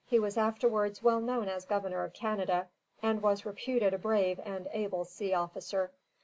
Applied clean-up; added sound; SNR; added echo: none; none; none; none.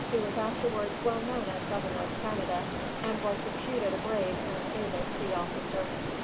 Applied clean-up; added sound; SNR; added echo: none; Stream; 0 dB; none.